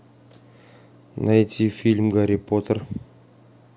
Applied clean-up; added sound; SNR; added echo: none; none; none; none.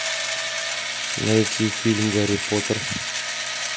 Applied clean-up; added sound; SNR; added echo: none; Engine / Drill; 1 dB; none.